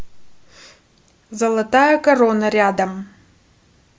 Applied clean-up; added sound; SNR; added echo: none; none; none; none.